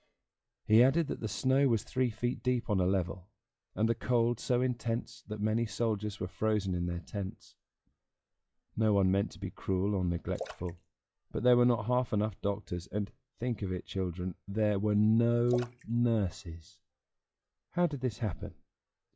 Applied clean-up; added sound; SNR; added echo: classical method log-MMSE.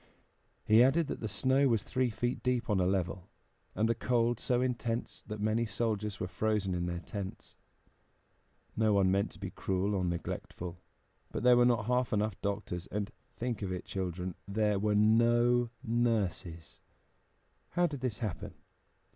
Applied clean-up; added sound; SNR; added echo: none; none; none; none.